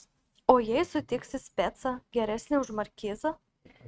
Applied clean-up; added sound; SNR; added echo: neural mask model RNNoise.